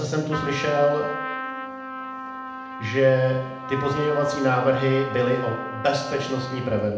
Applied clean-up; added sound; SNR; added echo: none; Trumpet; 8 dB; reverberation time 0.8 s.